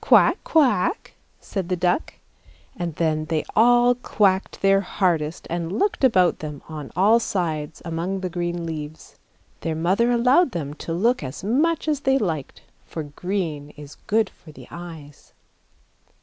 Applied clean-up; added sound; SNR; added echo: none; none; none; none.